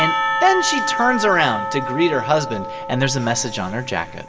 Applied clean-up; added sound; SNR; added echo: none; Church bell / Percussion; 4 dB; reverberation time 2.5 s.